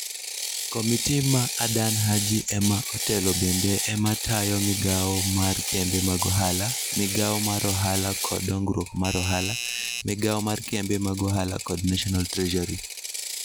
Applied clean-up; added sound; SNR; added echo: none; Ratchet, pawl + Doorbell; 4 dB; none.